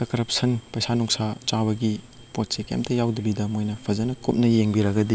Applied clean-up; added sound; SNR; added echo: none; none; none; none.